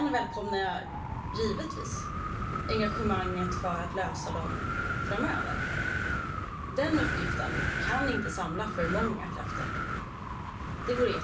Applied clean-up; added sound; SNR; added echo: none; Wind; -1 dB; reverberation time 0.3 s.